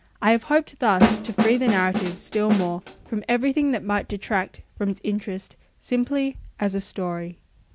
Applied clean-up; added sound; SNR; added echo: none; Snare drum; 0 dB; none.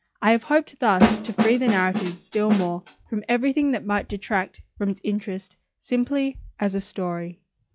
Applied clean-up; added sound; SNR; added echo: classical method log-MMSE.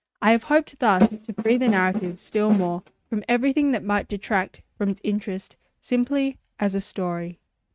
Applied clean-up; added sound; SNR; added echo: neural mask model RNNoise.